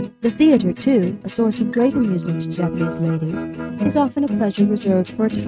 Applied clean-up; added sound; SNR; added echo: neural mask model RNNoise.